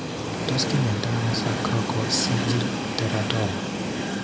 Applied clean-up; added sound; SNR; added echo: none; Train; 0 dB; none.